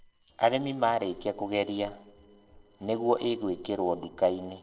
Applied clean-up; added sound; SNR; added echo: neural separator model SepFormer DNS4.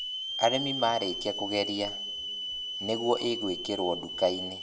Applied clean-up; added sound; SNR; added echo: none; Hiss / Alarm; 5 dB; reverberation time 0.8 s.